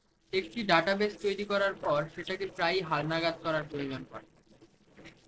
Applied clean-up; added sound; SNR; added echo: neural separator model SepFormer DNS4.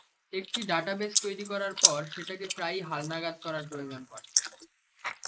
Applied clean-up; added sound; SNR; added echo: neural mask model Resemble Enhance denoiser.